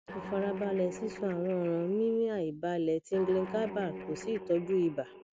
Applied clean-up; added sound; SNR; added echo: none; Guitar; 11 dB; none.